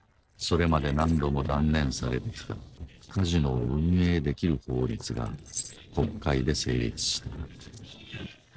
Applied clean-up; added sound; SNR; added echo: neural separator model SepFormer DNS4.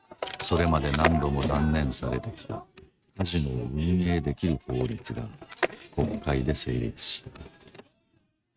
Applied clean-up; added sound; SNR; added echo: neural mask model RNNoise.